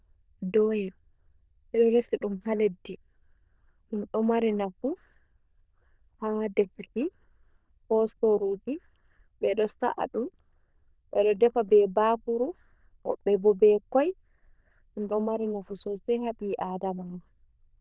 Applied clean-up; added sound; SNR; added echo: neural diffusion model UNIVERSE++.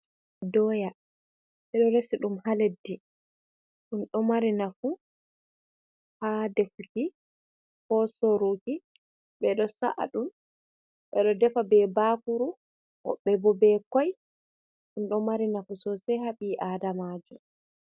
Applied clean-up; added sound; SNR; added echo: none; none; none; none.